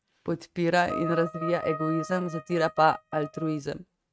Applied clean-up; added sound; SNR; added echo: neural mask model RNNoise.